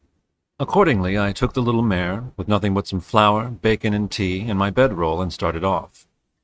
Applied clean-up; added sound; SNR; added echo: neural mask model RNNoise.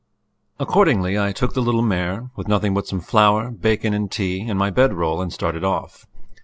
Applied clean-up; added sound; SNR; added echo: none; none; none; none.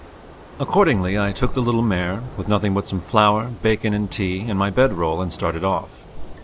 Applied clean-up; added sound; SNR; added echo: none; Thunder / Rain; 17 dB; none.